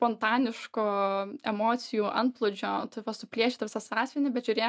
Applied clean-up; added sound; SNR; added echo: none; none; none; none.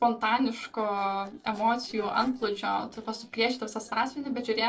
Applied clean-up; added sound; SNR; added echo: neural separator model SepFormer DNS4.